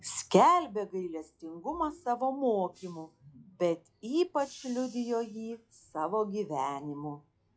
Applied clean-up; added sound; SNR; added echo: classical method log-MMSE.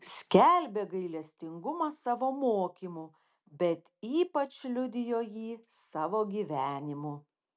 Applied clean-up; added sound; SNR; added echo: none; none; none; none.